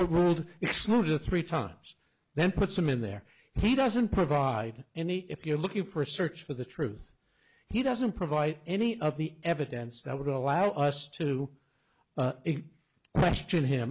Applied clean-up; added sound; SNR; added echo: none; none; none; none.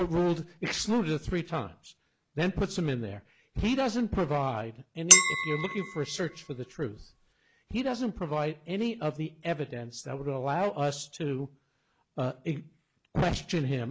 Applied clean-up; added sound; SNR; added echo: none; Chink, clink; -4 dB; none.